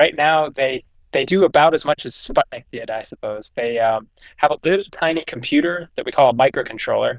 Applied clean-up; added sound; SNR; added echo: neural diffusion model UNIVERSE++.